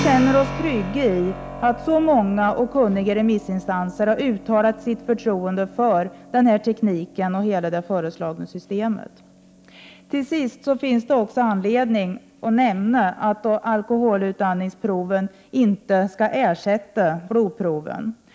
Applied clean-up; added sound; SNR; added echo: none; Keyboard (musical); 16 dB; none.